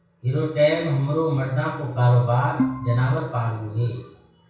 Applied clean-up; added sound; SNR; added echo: none; Organ; 6 dB; reverberation time 0.6 s.